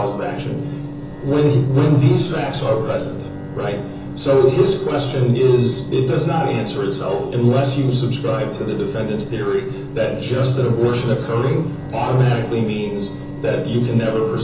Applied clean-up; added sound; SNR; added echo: none; Bowed string instrument; 12 dB; reverberation time 0.7 s.